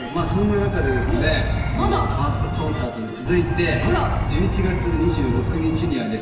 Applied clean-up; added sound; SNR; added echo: none; Insect; -1 dB; reverberation time 1.3 s.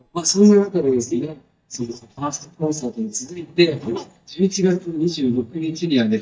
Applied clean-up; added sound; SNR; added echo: neural mask model DeepFilterNet 3.